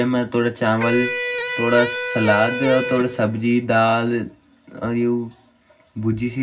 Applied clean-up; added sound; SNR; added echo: none; Electric guitar; 5 dB; reverberation time 0.4 s.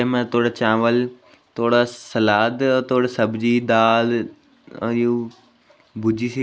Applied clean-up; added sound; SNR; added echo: none; none; none; none.